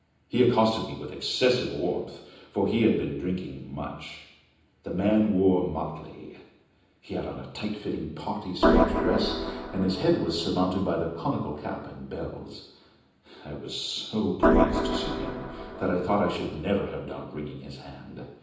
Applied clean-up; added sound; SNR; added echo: none; Organ; -2 dB; reverberation time 0.9 s.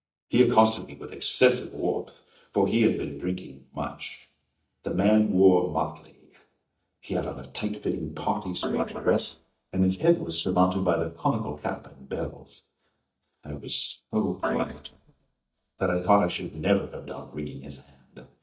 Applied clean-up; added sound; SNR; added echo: neural mask model DeepFilterNet 3.